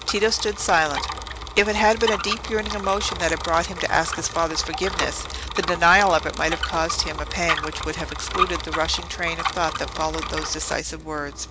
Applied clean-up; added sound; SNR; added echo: none; Bicycle; 6 dB; none.